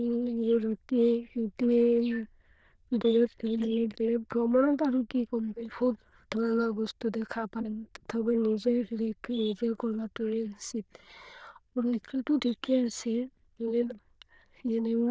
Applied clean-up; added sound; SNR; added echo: neural diffusion model UNIVERSE++.